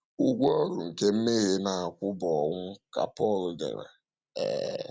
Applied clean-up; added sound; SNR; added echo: none; none; none; none.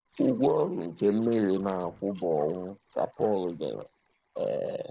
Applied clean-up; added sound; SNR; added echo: neural separator model SepFormer DNS4.